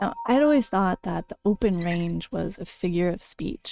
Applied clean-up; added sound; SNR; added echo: neural mask model RNNoise.